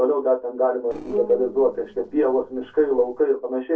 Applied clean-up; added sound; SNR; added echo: neural separator model SepFormer DNS4.